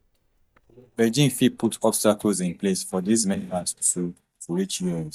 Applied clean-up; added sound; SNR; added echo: neural mask model DeepFilterNet 3.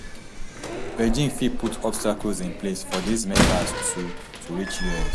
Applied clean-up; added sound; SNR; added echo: none; Slam; 0 dB; none.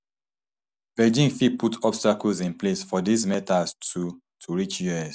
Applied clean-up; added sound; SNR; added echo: none; none; none; none.